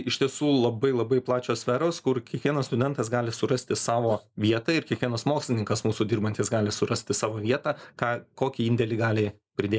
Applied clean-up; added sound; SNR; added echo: neural mask model Resemble Enhance denoiser.